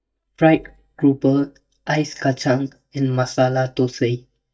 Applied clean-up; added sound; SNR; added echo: neural mask model DeepFilterNet 3.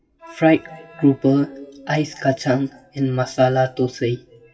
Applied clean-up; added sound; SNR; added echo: classical method WPE with log-MMSE.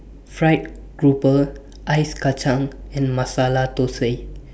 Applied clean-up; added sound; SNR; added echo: none; none; none; none.